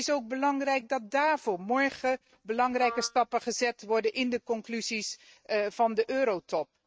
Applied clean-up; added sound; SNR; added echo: neural mask model RNNoise.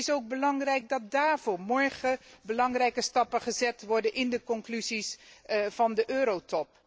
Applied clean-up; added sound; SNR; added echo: none; none; none; none.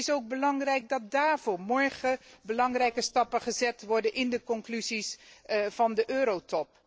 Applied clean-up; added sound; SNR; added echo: neural separator model SepFormer DNS4.